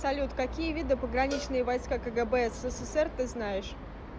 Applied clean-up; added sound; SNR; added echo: none; Cowbell; 16 dB; none.